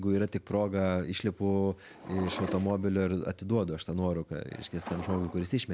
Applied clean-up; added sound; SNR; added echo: none; Drawer open or close; 15 dB; none.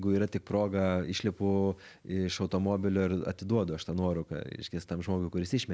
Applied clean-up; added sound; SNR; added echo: none; none; none; none.